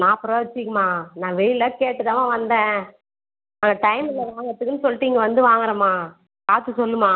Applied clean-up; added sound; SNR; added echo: none; none; none; none.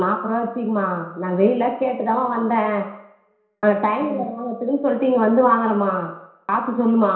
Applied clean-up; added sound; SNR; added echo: none; none; none; reverberation time 0.7 s.